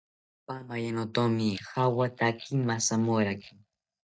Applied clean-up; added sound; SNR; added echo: neural mask model DeepFilterNet 3.